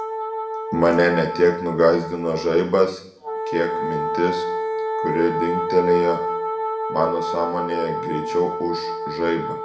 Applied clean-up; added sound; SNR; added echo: none; Wind instrument, woodwind instrument; 4 dB; reverberation time 0.6 s.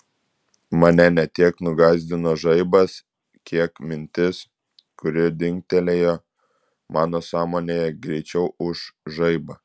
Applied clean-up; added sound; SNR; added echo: none; none; none; none.